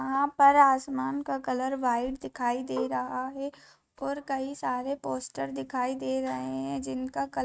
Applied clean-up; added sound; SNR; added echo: neural mask model RNNoise.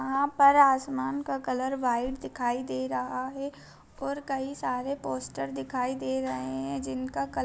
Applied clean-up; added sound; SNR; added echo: none; none; none; none.